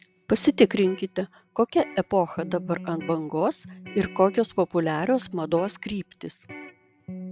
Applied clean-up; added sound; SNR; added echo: none; Electric guitar; 17 dB; none.